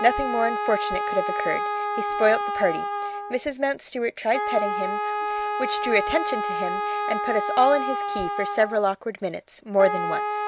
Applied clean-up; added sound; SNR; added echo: none; Wind instrument, woodwind instrument; 2 dB; none.